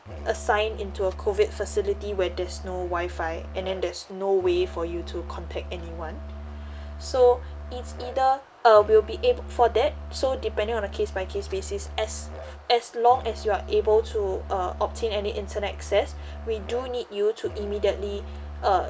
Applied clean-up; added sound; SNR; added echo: none; Musical instrument; 11 dB; none.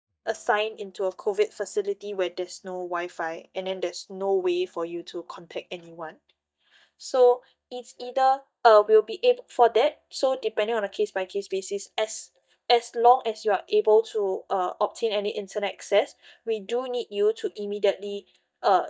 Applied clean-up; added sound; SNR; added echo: neural mask model DeepFilterNet 3.